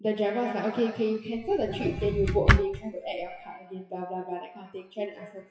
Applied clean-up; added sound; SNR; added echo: classical method WPE with log-MMSE.